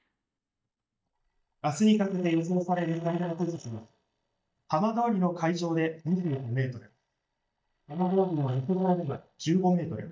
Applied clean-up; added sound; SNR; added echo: neural mask model DeepFilterNet 3.